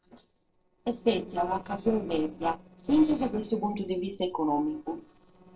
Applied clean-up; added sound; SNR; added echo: neural separator model SepFormer DNS4.